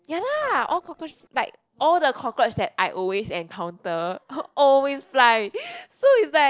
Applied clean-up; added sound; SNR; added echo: neural separator model SepFormer DNS4.